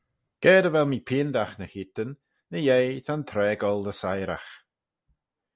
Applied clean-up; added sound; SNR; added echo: none; none; none; none.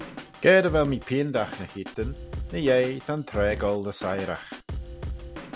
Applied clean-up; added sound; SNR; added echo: none; Drum kit; 11 dB; none.